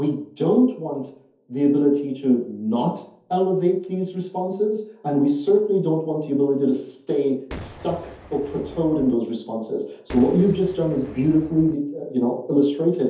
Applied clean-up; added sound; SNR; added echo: none; Boom; 17 dB; reverberation time 0.5 s.